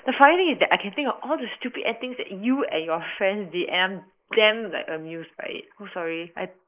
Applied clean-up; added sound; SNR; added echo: neural mask model Resemble Enhance denoiser.